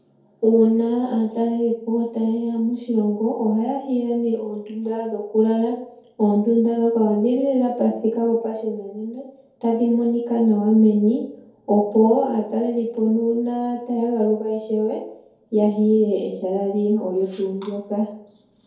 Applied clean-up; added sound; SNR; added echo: none; none; none; reverberation time 2.3 s.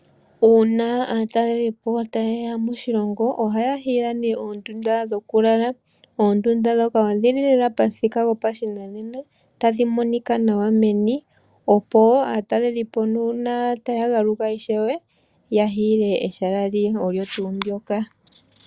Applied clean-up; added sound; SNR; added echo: none; none; none; none.